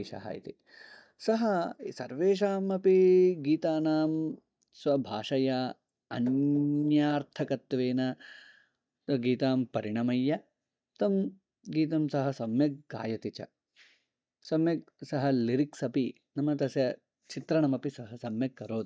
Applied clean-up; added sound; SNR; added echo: neural mask model DeepFilterNet 3.